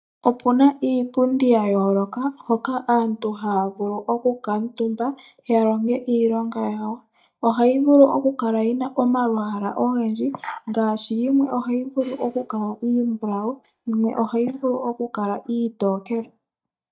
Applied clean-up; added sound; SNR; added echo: neural mask model DeepFilterNet 3.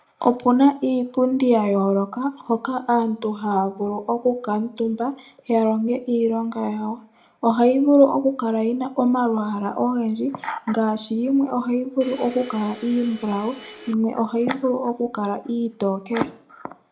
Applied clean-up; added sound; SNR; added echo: none; Domestic sounds, home sounds; 18 dB; reverberation time 0.2 s.